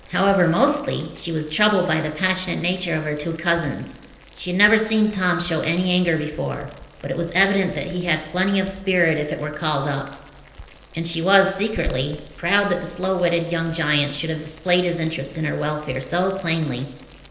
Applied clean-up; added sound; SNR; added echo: none; Boiling; 19 dB; reverberation time 0.8 s.